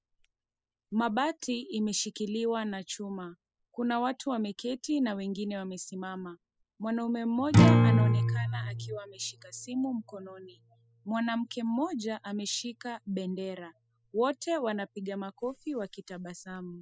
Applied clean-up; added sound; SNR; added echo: classical method spectral subtraction.